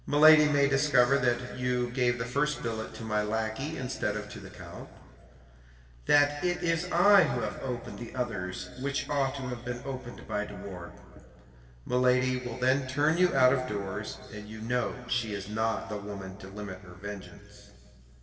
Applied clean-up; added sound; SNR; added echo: none; none; none; reverberation time 2.2 s.